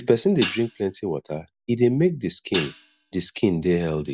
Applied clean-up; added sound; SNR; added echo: none; Hi-hat; 6 dB; none.